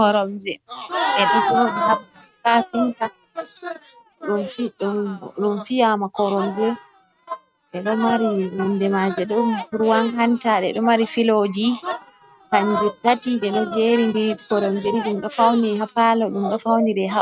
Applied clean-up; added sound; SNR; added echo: neural mask model RNNoise.